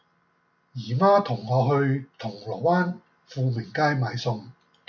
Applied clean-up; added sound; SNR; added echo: none; none; none; none.